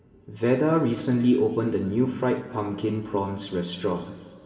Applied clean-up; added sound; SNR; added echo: none; none; none; reverberation time 1.9 s.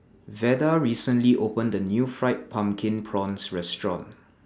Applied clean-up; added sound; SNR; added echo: none; none; none; none.